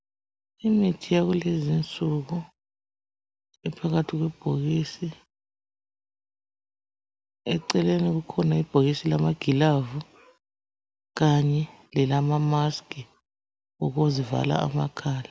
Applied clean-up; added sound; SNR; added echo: none; none; none; none.